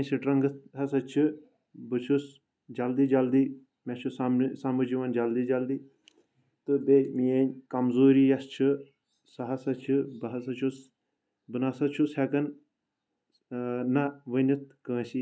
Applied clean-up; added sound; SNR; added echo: none; none; none; none.